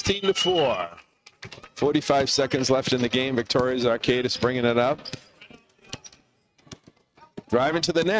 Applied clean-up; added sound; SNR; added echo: neural mask model RNNoise.